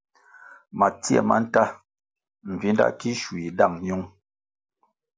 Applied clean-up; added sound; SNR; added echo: none; none; none; none.